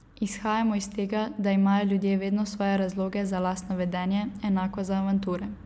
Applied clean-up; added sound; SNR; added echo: none; none; none; none.